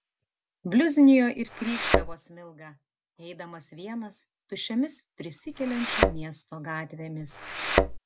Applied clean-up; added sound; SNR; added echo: none; Thump, thud; -1 dB; none.